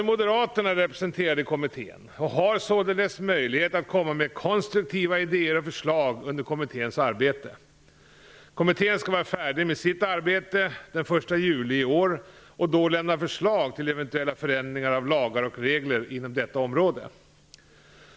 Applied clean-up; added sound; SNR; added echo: none; none; none; none.